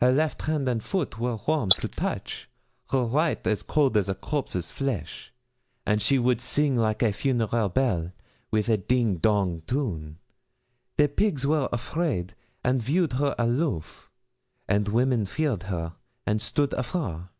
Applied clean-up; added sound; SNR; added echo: neural mask model Resemble Enhance denoiser.